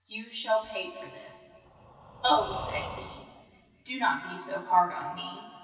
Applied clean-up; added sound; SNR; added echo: none; Breathing; 12 dB; reverberation time 2.4 s.